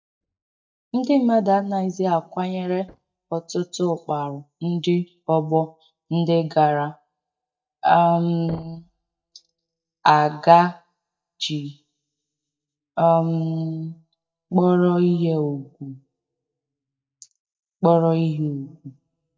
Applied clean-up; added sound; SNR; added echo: neural mask model DeepFilterNet 3.